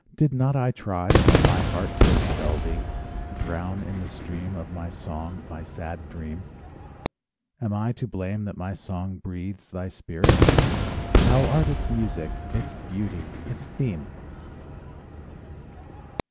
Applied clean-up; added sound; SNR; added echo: none; Cheering / Fireworks; -4 dB; none.